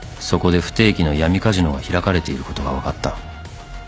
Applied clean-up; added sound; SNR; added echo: none; none; none; none.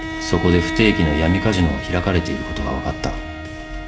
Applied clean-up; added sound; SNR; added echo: none; Bowed string instrument; 8 dB; reverberation time 2.5 s.